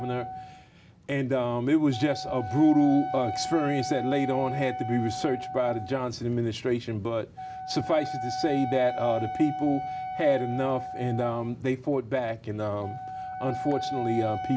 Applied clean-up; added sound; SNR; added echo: none; Wind instrument, woodwind instrument; 8 dB; none.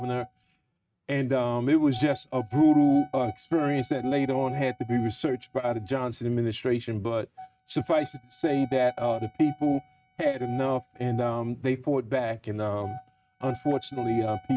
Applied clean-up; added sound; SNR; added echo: neural mask model RNNoise.